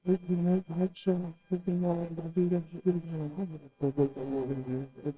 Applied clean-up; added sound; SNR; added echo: neural separator model SepFormer WHAMR!.